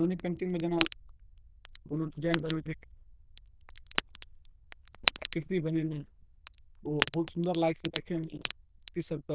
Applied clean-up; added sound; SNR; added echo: neural diffusion model UNIVERSE++.